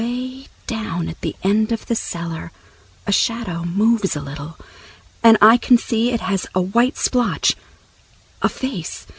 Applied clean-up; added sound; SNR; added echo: none; none; none; none.